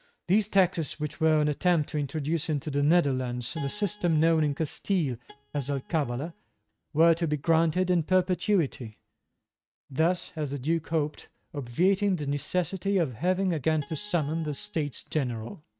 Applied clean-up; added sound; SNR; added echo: neural mask model RNNoise.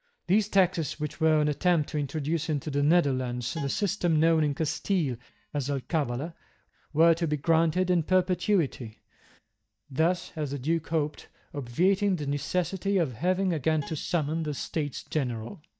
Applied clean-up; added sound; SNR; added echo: neural mask model DeepFilterNet 3.